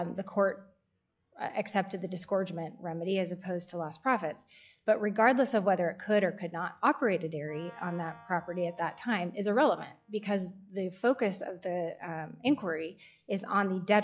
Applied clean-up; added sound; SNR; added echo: classical method log-MMSE.